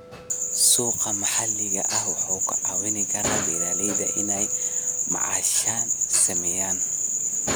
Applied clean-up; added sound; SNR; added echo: none; Dishes, pots, and pans; 14 dB; none.